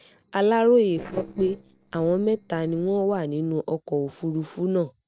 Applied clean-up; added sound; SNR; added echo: neural separator model SepFormer DNS4.